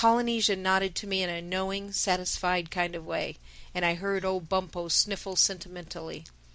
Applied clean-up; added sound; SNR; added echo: none; none; none; none.